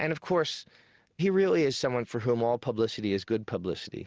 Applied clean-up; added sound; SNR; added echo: none; none; none; none.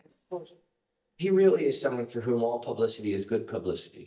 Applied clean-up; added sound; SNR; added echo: neural mask model DeepFilterNet 3.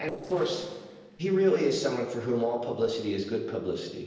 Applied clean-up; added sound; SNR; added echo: neural separator model SepFormer DNS4.